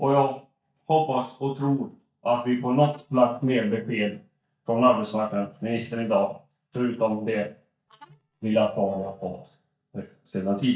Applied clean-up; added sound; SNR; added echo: neural mask model DeepFilterNet 3.